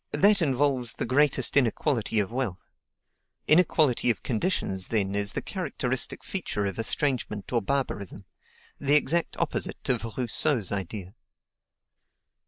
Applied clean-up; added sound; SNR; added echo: neural mask model Resemble Enhance denoiser.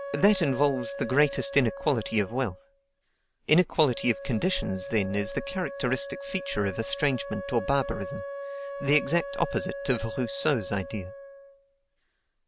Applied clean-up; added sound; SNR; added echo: none; Wind instrument, woodwind instrument; 10 dB; none.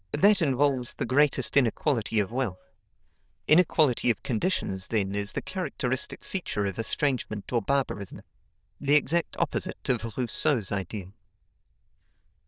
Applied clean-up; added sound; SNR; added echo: neural diffusion model UNIVERSE++.